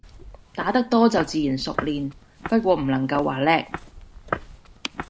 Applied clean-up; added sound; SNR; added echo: none; Walk, footsteps; 12 dB; none.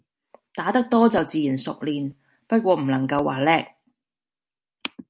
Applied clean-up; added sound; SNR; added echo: none; none; none; none.